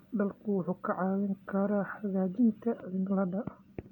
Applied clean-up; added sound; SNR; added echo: none; none; none; none.